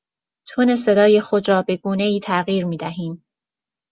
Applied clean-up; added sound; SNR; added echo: none; none; none; none.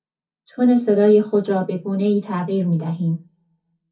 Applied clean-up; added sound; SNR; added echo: none; none; none; reverberation time 0.3 s.